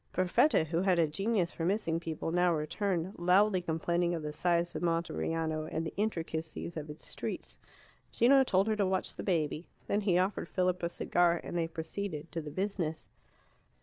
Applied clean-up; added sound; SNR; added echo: none; none; none; none.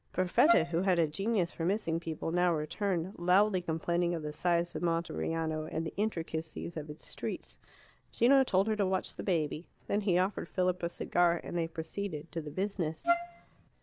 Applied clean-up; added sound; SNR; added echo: none; Wind instrument, woodwind instrument; 2 dB; none.